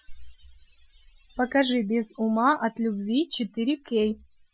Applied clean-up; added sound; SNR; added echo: classical method Wiener filter.